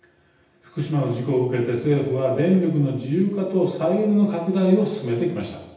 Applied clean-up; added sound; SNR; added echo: none; none; none; reverberation time 0.9 s.